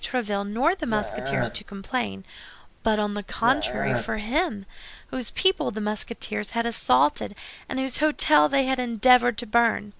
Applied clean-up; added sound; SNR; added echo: none; Burping, eructation; 4 dB; none.